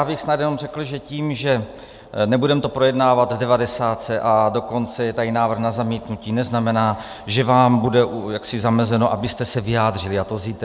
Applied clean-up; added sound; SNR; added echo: none; none; none; none.